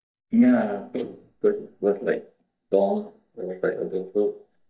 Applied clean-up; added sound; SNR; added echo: neural mask model DeepFilterNet 3.